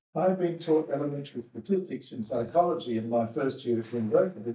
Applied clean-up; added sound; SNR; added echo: neural mask model DeepFilterNet 3.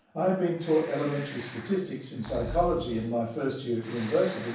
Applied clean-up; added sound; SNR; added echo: none; Breathing; 14 dB; reverberation time 0.7 s.